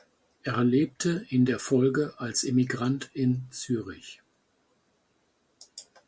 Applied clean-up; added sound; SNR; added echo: none; none; none; none.